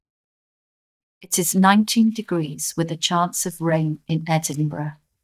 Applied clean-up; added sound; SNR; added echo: neural mask model DeepFilterNet 3.